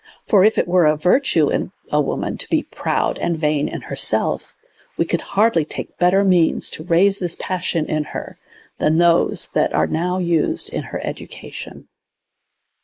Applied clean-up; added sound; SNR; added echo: neural mask model Resemble Enhance denoiser.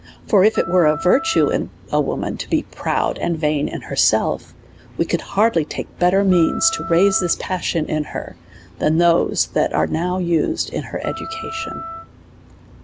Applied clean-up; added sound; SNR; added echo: none; Wind instrument, woodwind instrument; 12 dB; none.